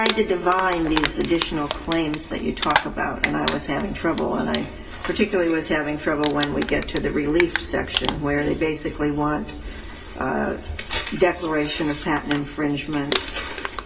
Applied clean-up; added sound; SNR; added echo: none; Crumpling, crinkling; 7 dB; reverberation time 0.2 s.